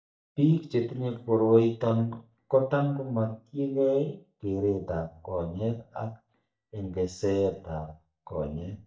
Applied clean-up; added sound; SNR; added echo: neural mask model DeepFilterNet 3.